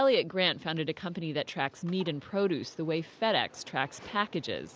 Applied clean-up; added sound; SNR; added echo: none; none; none; none.